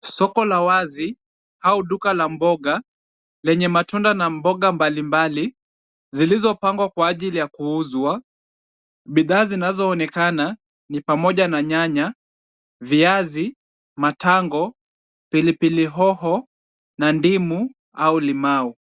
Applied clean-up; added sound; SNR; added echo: none; none; none; none.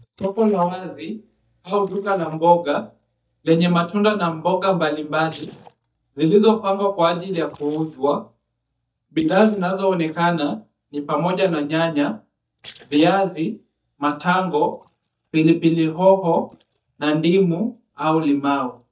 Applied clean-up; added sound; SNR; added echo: neural mask model DeepFilterNet 3.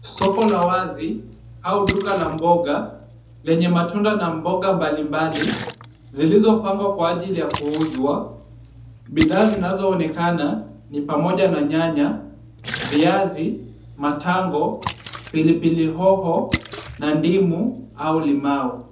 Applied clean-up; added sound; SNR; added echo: none; Splash, splatter; 14 dB; reverberation time 0.7 s.